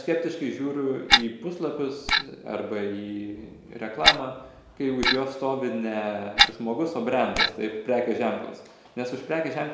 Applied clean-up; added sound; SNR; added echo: none; Clock; -4 dB; none.